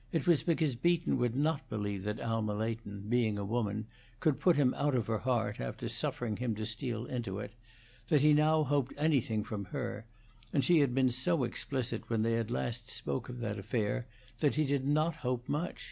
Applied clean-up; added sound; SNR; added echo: none; none; none; none.